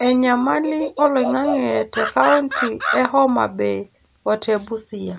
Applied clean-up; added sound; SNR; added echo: none; Animal; 9 dB; none.